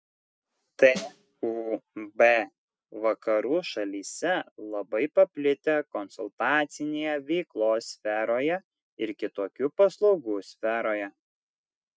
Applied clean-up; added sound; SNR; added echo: none; Snare drum; 13 dB; none.